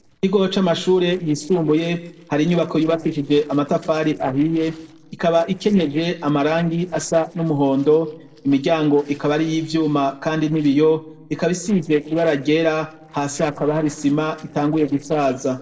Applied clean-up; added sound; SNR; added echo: neural separator model SepFormer DNS4.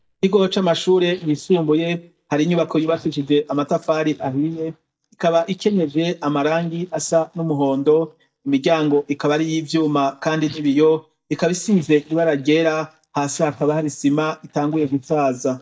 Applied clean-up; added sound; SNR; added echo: neural mask model DeepFilterNet 3.